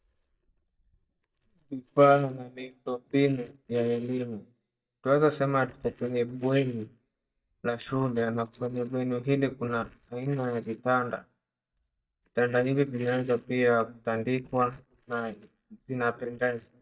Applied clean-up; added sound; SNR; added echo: neural mask model DeepFilterNet 3.